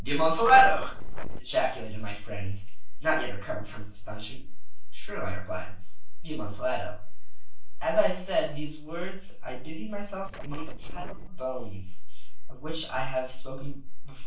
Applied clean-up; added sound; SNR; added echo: neural separator model SepFormer DNS4.